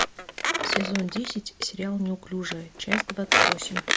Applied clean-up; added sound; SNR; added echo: none; Squeak; -3 dB; none.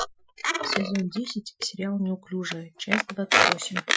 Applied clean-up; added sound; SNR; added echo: classical method Wiener filter.